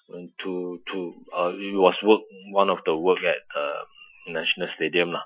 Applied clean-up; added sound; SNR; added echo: classical method Wiener filter.